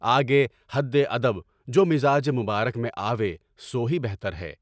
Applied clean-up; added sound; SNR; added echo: none; none; none; none.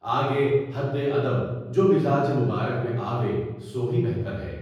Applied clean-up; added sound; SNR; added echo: none; none; none; reverberation time 1.3 s.